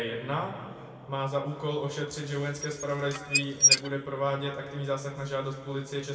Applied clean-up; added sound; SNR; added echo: none; Squeak / Dishes, pots, and pans; -4 dB; reverberation time 2.2 s.